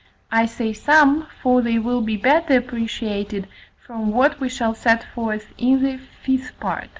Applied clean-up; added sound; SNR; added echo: none; none; none; none.